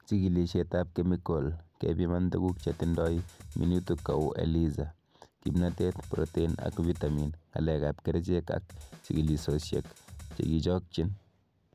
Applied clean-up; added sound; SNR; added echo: none; Drum kit; 17 dB; none.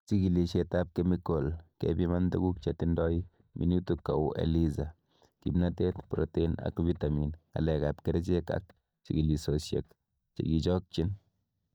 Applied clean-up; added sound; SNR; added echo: neural mask model DeepFilterNet 3.